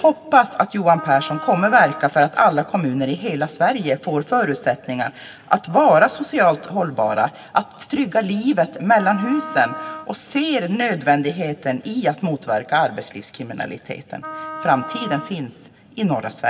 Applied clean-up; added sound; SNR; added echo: none; Wind instrument, woodwind instrument; 14 dB; reverberation time 1.5 s.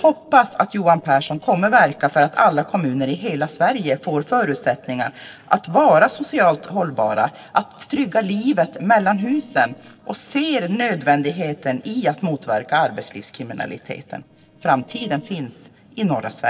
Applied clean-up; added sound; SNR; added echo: neural separator model SepFormer DNS4.